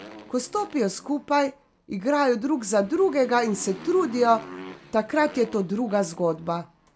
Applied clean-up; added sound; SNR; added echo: none; Motorcycle; 20 dB; none.